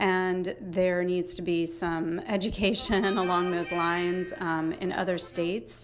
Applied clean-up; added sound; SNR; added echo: none; Harmonica; 14 dB; none.